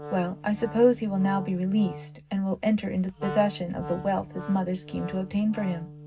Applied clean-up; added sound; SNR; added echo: none; Wind instrument, woodwind instrument; 13 dB; reverberation time 0.4 s.